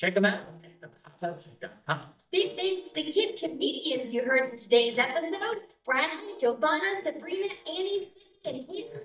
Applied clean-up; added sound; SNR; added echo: neural mask model DeepFilterNet 3.